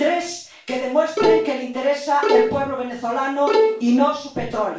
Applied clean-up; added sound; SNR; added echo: none; Bowed string instrument; -1 dB; reverberation time 0.3 s.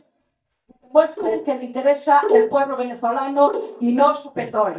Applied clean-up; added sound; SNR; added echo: neural mask model DeepFilterNet 3.